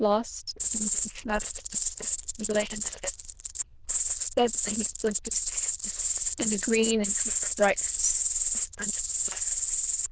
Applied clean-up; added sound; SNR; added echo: neural diffusion model UNIVERSE++.